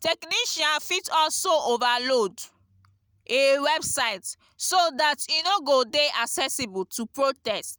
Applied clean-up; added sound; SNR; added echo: none; none; none; none.